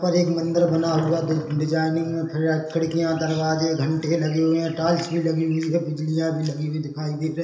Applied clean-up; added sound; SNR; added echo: none; none; none; reverberation time 1.4 s.